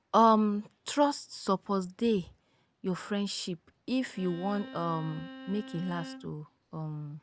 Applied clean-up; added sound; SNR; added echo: none; Bowed string instrument; 15 dB; none.